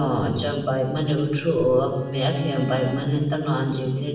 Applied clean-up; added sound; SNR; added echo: none; Bowed string instrument; 16 dB; reverberation time 1.1 s.